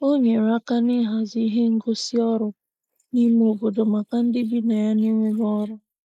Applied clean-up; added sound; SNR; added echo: neural mask model Resemble Enhance denoiser.